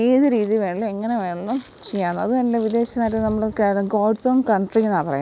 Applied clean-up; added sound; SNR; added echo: none; none; none; none.